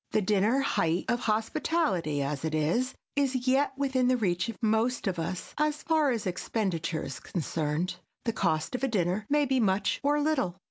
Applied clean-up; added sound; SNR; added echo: none; none; none; none.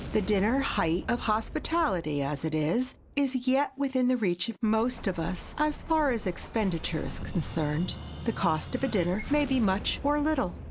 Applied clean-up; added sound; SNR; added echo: none; Explosion; 12 dB; none.